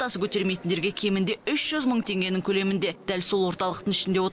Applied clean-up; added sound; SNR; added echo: none; none; none; none.